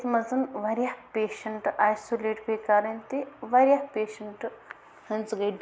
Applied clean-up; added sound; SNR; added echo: none; none; none; none.